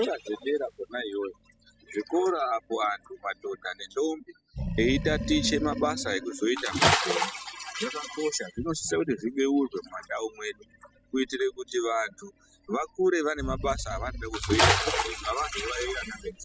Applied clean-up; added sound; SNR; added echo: classical method spectral subtraction.